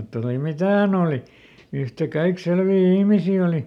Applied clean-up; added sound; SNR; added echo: none; none; none; none.